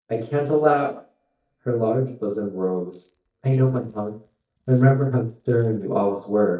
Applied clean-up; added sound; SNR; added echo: neural mask model DeepFilterNet 3.